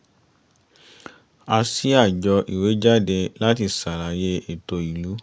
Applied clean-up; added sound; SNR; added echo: none; none; none; none.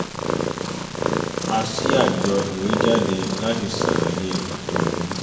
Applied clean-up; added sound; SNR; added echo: none; Purr; -1 dB; reverberation time 2.0 s.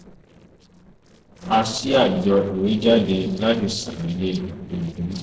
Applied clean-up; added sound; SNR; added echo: neural separator model SepFormer DNS4.